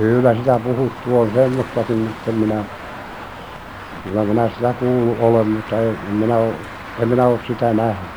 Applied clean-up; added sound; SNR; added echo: none; Traffic noise, roadway noise; 14 dB; none.